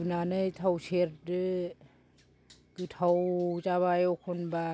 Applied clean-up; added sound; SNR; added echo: none; none; none; none.